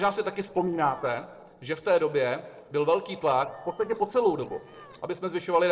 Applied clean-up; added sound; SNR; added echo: neural separator model SepFormer DNS4.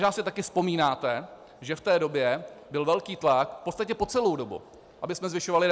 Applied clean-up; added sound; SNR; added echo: none; none; none; none.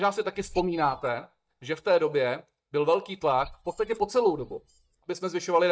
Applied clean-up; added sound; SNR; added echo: neural mask model DeepFilterNet 3.